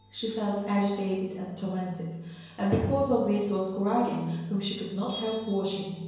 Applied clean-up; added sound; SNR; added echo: none; Bell; 17 dB; reverberation time 1.0 s.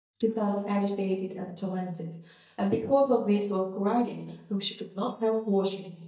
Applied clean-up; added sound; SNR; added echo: neural mask model DeepFilterNet 3.